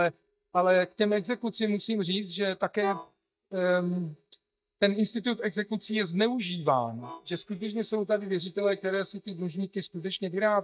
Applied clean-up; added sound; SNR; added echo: neural mask model DeepFilterNet 3.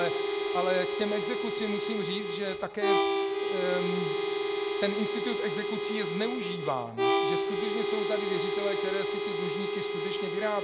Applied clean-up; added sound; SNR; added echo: none; Harmonica; -4 dB; none.